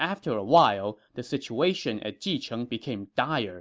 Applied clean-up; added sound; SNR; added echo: none; none; none; none.